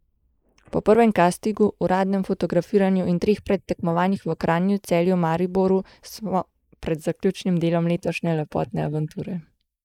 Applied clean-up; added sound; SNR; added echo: neural mask model Resemble Enhance denoiser.